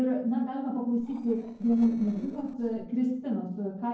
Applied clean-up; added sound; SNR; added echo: neural separator model SepFormer DNS4.